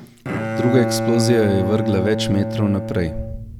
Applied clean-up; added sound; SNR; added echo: none; Bowed string instrument; 4 dB; none.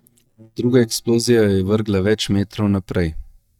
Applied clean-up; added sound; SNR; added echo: neural mask model DeepFilterNet 3.